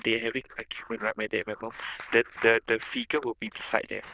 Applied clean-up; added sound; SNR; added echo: neural diffusion model UNIVERSE++.